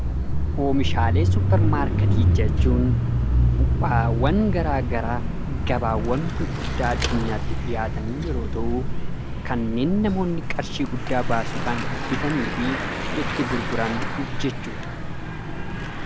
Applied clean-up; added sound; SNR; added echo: none; Mechanisms / Bicycle; -4 dB; none.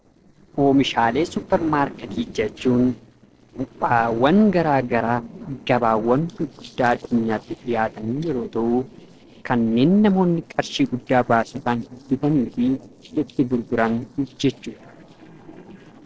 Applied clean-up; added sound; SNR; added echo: neural separator model SepFormer DNS4.